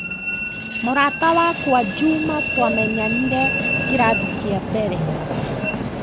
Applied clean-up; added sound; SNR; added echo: none; Train; 2 dB; none.